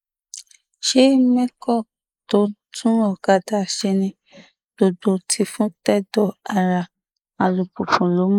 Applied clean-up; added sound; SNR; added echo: neural mask model Resemble Enhance denoiser.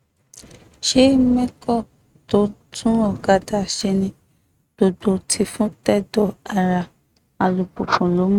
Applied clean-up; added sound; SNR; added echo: neural mask model RNNoise.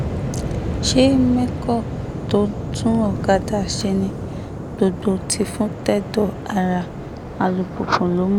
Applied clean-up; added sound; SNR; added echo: none; Waves, surf; 6 dB; none.